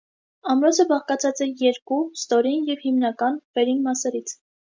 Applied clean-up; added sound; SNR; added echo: none; none; none; none.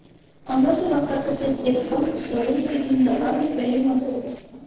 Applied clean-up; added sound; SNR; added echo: neural separator model SepFormer DNS4.